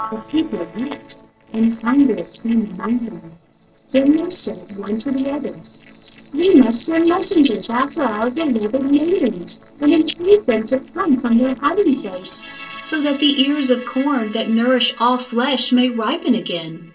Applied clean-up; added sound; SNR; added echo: neural separator model SepFormer DNS4.